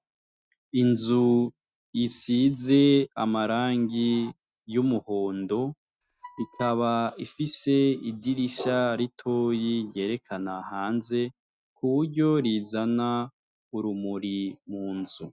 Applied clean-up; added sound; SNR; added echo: neural mask model RNNoise.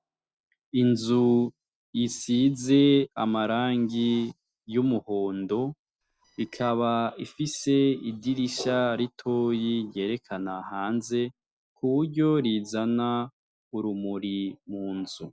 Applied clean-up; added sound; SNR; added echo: neural separator model SepFormer DNS4.